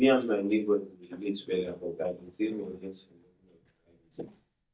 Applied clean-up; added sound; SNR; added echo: neural mask model DeepFilterNet 3.